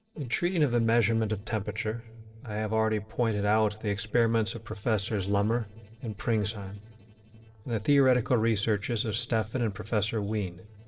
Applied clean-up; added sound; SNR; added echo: neural separator model SepFormer DNS4.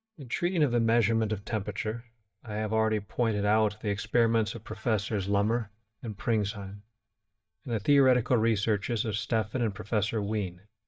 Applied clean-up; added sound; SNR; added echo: neural mask model DeepFilterNet 3.